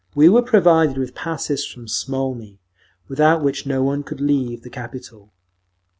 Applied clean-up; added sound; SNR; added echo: none; none; none; none.